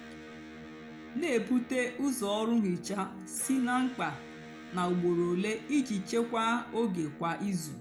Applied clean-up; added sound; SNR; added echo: none; Electric guitar; 14 dB; none.